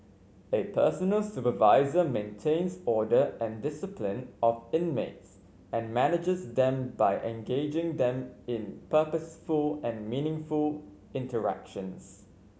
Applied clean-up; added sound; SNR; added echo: none; none; none; none.